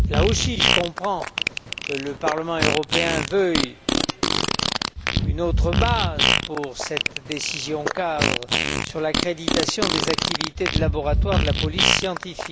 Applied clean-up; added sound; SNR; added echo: none; Fart; -4 dB; none.